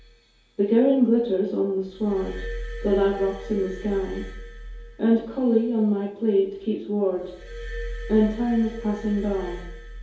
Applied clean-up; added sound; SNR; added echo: none; Glass; 13 dB; reverberation time 2.4 s.